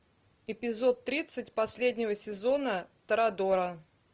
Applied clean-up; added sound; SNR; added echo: none; none; none; none.